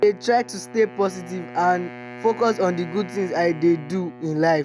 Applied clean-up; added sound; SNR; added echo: none; Wind instrument, woodwind instrument; 16 dB; none.